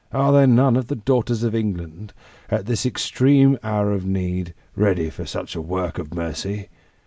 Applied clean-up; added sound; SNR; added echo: none; none; none; none.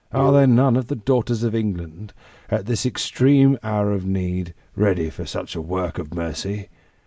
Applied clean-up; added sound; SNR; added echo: neural mask model Resemble Enhance denoiser.